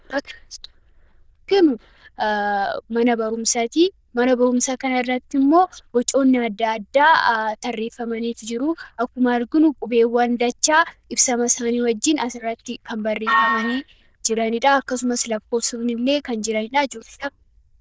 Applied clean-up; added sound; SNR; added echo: neural diffusion model UNIVERSE++.